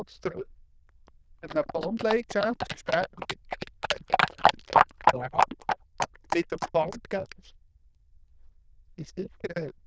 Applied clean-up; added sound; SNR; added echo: neural diffusion model UNIVERSE++.